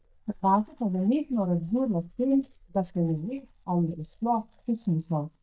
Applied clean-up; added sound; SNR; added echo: neural mask model DeepFilterNet 3.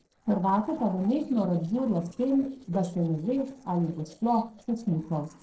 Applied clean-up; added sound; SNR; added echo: neural separator model SepFormer DNS4.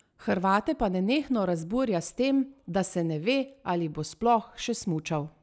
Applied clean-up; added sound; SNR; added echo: none; none; none; none.